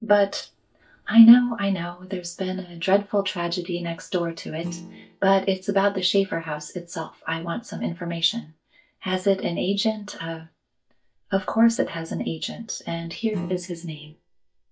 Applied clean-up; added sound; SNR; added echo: neural mask model DeepFilterNet 3.